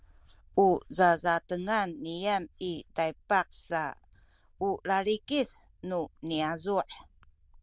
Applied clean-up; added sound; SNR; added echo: neural diffusion model UNIVERSE++.